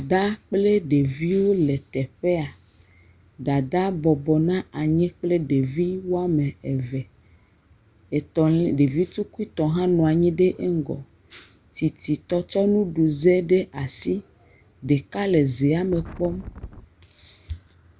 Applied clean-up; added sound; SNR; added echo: none; Wind; 14 dB; none.